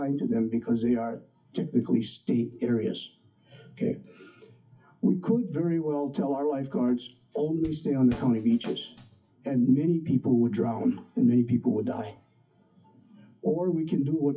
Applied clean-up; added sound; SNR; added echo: classical method WPE with log-MMSE.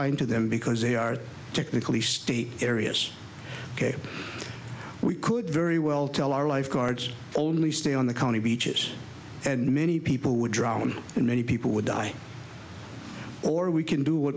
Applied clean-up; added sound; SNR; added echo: none; none; none; none.